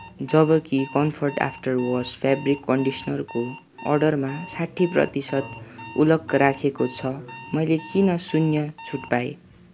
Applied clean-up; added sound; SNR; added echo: none; Alarm; 19 dB; none.